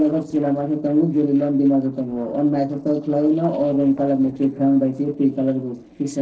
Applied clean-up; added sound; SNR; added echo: neural separator model SepFormer DNS4.